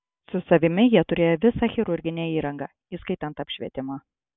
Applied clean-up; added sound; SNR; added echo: none; none; none; none.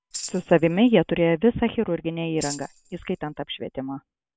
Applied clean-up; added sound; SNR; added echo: none; Tambourine; 17 dB; none.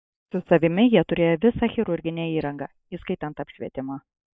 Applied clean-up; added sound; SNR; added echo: neural mask model DeepFilterNet 3.